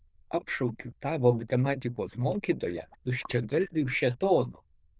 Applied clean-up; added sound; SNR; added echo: neural diffusion model UNIVERSE++.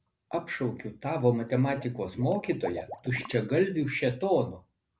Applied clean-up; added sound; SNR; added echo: none; Liquid; 17 dB; none.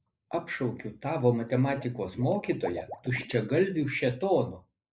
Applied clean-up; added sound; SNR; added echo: neural mask model Resemble Enhance denoiser.